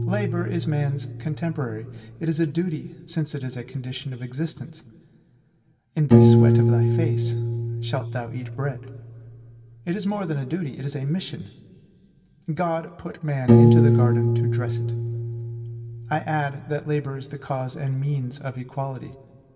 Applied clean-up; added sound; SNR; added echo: none; Piano; -4 dB; reverberation time 1.9 s.